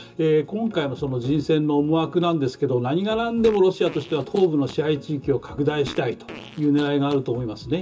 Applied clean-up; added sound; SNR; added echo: none; Fart; 20 dB; reverberation time 0.2 s.